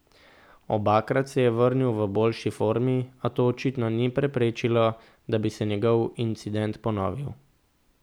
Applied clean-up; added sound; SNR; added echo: none; none; none; none.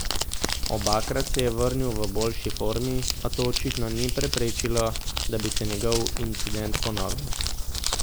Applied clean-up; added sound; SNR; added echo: none; Crumpling, crinkling; -1 dB; none.